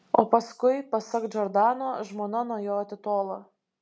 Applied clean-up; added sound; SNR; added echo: none; none; none; none.